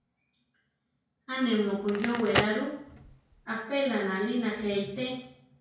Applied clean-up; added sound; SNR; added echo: none; Crackle; 9 dB; reverberation time 0.5 s.